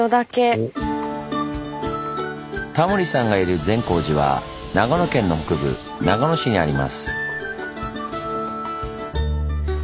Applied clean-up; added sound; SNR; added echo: none; none; none; none.